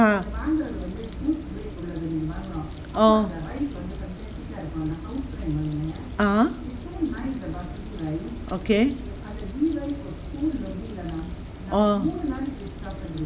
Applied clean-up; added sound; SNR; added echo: none; Stream; 19 dB; none.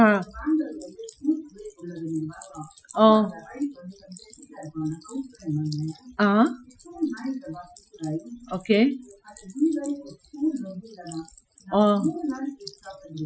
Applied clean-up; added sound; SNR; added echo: classical method Wiener filter.